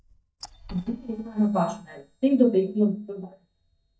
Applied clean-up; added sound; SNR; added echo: neural mask model DeepFilterNet 3.